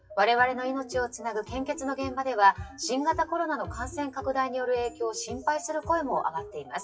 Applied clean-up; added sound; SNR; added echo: classical method WPE with log-MMSE.